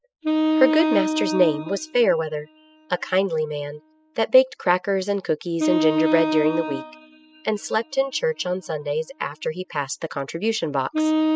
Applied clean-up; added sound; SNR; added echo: classical method spectral subtraction.